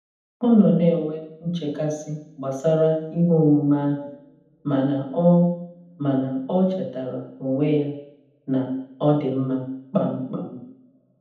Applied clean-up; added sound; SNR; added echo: none; none; none; reverberation time 0.8 s.